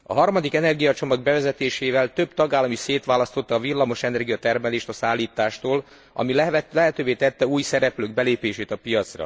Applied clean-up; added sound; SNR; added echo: none; none; none; none.